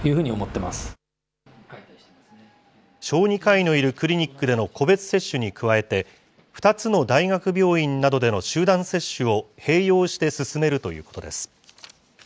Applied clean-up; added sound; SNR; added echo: none; none; none; none.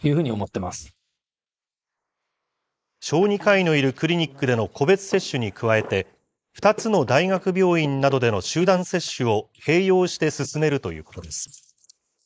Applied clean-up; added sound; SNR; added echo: neural mask model Resemble Enhance denoiser.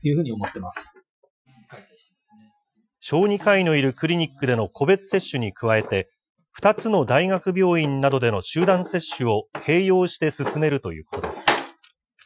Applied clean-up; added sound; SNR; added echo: classical method Wiener filter.